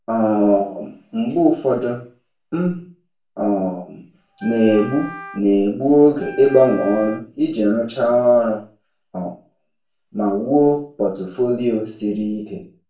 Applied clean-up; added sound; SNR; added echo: none; Wind instrument, woodwind instrument; 16 dB; reverberation time 0.3 s.